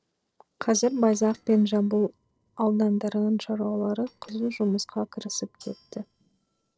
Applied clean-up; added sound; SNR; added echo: neural separator model SepFormer DNS4.